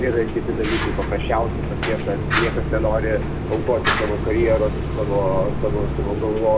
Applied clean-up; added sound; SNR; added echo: none; Fire; 0 dB; none.